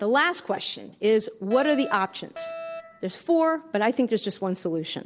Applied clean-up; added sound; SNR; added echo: none; Alarm; 12 dB; none.